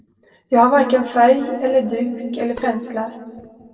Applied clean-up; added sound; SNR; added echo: neural separator model SepFormer DNS4.